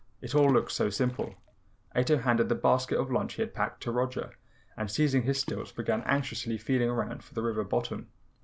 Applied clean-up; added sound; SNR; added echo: none; Water / Splash, splatter; 18 dB; none.